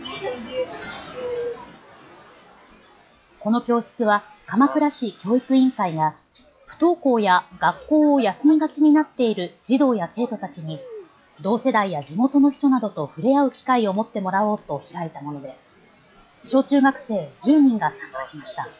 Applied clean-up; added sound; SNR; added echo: classical method log-MMSE.